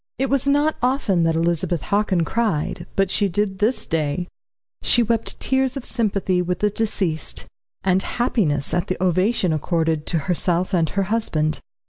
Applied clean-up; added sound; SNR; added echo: none; none; none; none.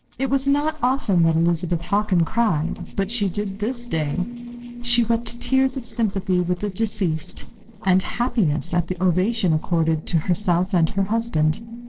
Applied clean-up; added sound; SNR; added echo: neural separator model SepFormer DNS4.